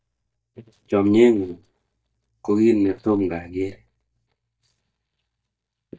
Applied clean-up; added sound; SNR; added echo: neural mask model DeepFilterNet 3.